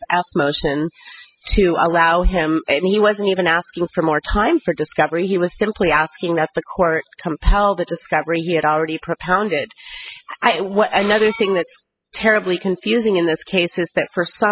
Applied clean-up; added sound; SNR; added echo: classical method spectral subtraction.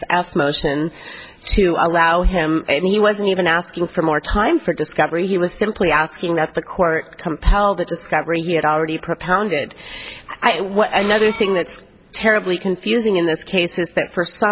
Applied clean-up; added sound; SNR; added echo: none; Screech; 14 dB; none.